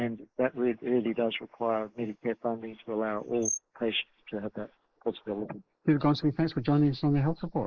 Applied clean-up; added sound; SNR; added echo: neural mask model Resemble Enhance denoiser.